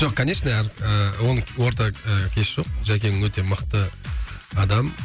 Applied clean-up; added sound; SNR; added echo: none; none; none; none.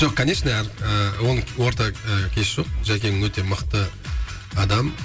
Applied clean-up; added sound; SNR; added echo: none; none; none; reverberation time 0.4 s.